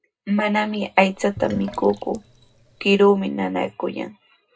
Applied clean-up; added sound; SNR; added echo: none; Sink (filling or washing); 16 dB; reverberation time 0.2 s.